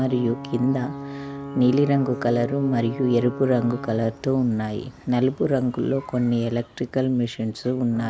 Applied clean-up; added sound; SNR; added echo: none; Alarm / Ocean / Boat, Water vehicle; 14 dB; none.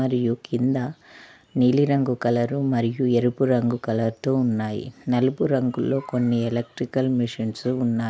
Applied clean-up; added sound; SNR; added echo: none; none; none; none.